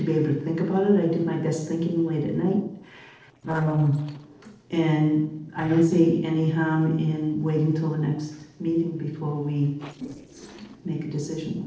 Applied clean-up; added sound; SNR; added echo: neural separator model SepFormer DNS4.